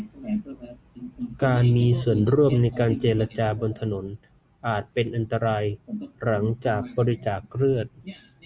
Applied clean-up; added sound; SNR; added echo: none; none; none; none.